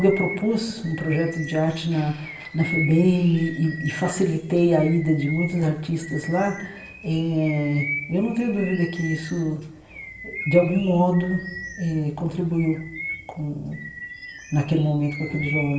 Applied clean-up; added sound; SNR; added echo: none; Bird vocalization, bird call, bird song; 13 dB; reverberation time 0.9 s.